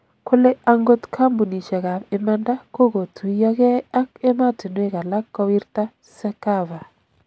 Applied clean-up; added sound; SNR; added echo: none; none; none; none.